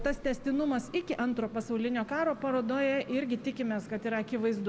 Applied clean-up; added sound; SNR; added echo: none; Telephone; 17 dB; none.